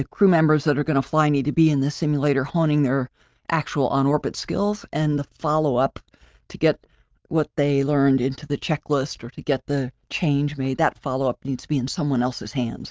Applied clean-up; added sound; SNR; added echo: none; none; none; none.